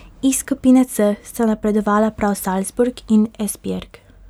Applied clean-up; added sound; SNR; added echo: none; none; none; none.